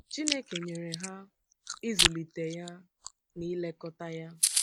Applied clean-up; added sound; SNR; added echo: none; Chewing, mastication; -4 dB; none.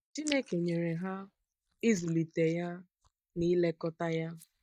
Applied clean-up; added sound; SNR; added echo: neural mask model DeepFilterNet 3.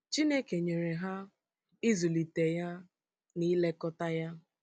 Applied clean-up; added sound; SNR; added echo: none; none; none; none.